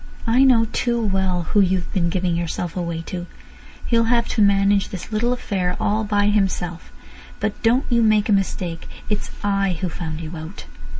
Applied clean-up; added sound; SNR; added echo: none; none; none; none.